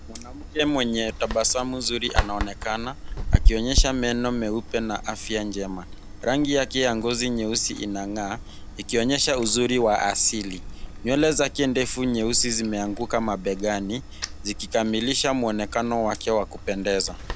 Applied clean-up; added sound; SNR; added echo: none; Chewing, mastication; 5 dB; none.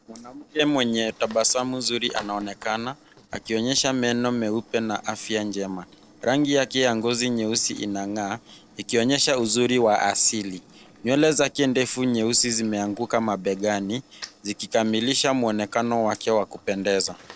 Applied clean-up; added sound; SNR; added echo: neural separator model SepFormer DNS4.